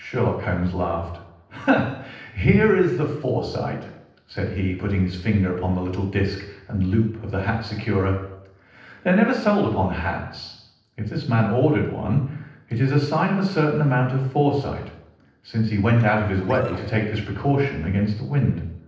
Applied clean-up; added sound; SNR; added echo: neural separator model SepFormer DNS4.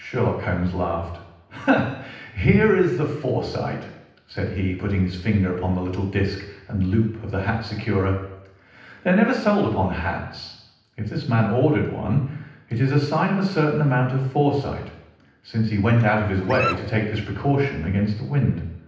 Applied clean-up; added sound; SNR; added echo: none; Dog; 9 dB; reverberation time 0.9 s.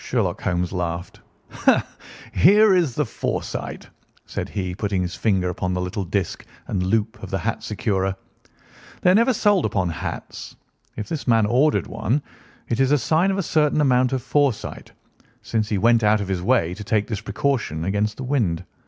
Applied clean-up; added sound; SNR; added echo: none; none; none; none.